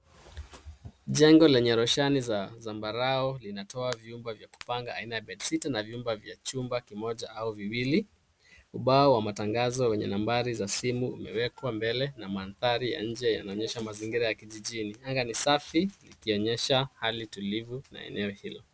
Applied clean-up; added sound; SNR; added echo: none; none; none; none.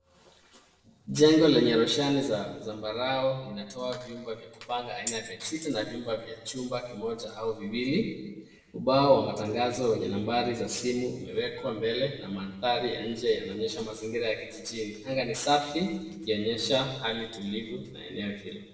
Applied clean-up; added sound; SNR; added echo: neural separator model SepFormer DNS4.